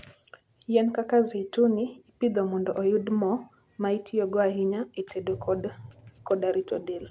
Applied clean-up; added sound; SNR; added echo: none; none; none; none.